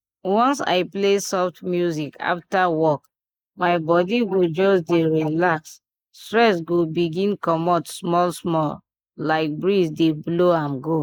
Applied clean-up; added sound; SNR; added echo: neural mask model Resemble Enhance denoiser.